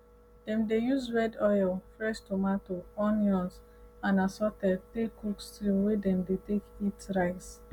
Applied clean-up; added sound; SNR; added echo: none; none; none; none.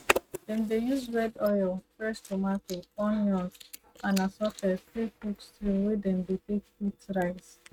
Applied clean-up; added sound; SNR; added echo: neural mask model RNNoise.